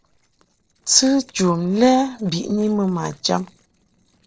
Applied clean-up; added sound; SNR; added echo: neural separator model SepFormer DNS4.